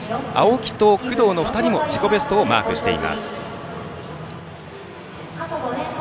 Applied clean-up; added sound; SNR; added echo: none; none; none; none.